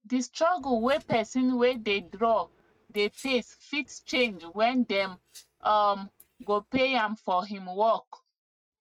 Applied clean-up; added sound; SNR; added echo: neural mask model RNNoise.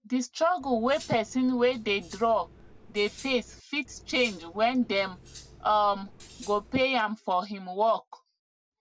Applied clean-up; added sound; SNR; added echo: none; Cutlery, silverware; 14 dB; none.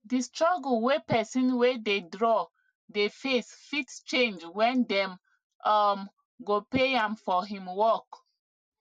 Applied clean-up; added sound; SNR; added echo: none; none; none; none.